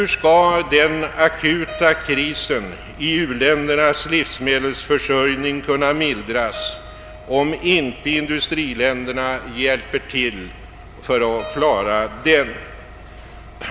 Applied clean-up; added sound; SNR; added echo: none; Keyboard (musical) + Engine; 18 dB; none.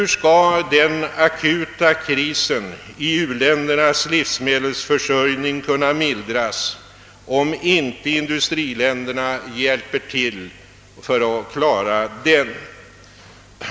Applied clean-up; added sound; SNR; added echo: none; none; none; none.